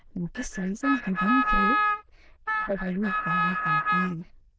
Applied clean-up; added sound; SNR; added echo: neural diffusion model UNIVERSE++.